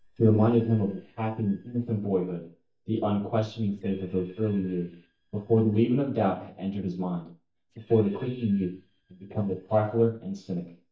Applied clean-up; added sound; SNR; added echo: neural mask model DeepFilterNet 3.